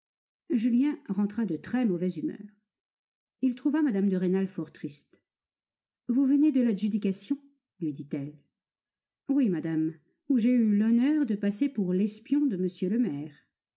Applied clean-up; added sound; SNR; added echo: none; none; none; none.